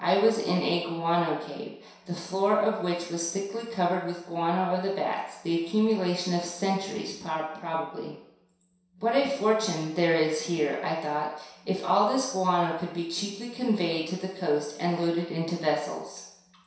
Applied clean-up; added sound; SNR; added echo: none; none; none; reverberation time 0.7 s.